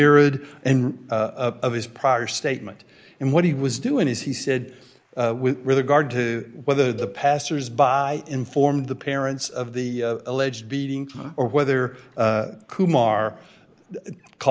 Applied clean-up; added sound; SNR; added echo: neural mask model Resemble Enhance denoiser.